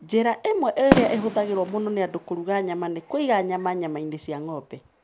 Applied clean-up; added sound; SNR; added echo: none; Fireworks; 6 dB; none.